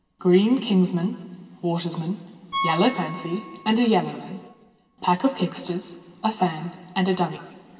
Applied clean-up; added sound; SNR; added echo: none; Piano; 14 dB; reverberation time 1.4 s.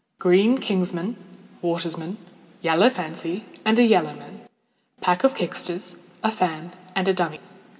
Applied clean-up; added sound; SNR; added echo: none; none; none; none.